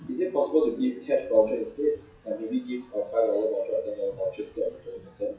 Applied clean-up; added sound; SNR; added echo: classical method WPE with log-MMSE.